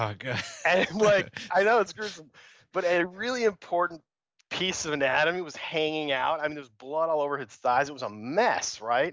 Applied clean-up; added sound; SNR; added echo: none; none; none; none.